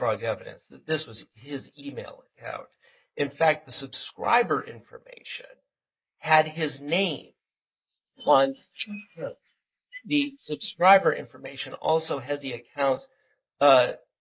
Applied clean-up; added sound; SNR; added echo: neural mask model Resemble Enhance denoiser.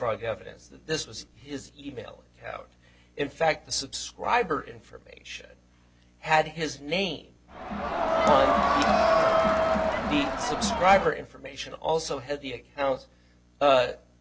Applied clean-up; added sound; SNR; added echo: none; Crowd; -5 dB; none.